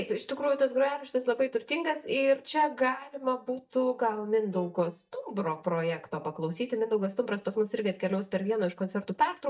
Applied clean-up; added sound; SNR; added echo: neural mask model DeepFilterNet 3.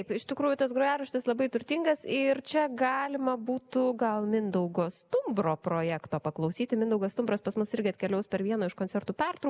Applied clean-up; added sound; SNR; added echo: none; none; none; none.